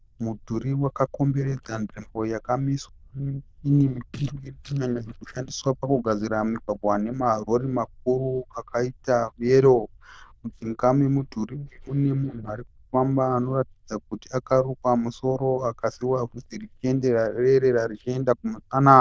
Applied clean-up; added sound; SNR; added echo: neural diffusion model UNIVERSE++.